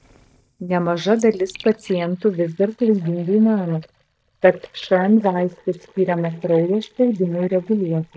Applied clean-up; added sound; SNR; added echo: neural mask model DeepFilterNet 3.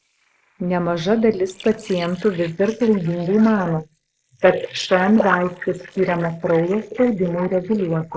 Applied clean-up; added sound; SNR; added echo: neural mask model Resemble Enhance denoiser.